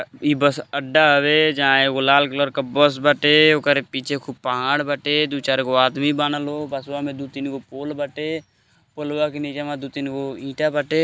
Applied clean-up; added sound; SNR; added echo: none; none; none; none.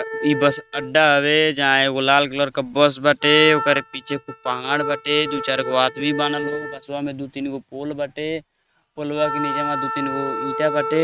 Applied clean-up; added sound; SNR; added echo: neural mask model RNNoise.